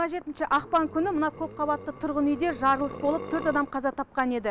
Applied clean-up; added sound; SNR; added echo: none; Burping, eructation; 14 dB; none.